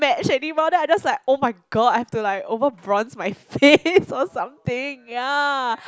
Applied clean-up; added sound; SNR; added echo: none; none; none; none.